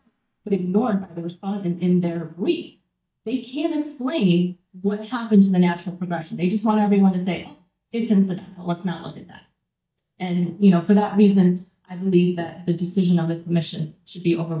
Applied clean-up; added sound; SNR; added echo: neural mask model DeepFilterNet 3.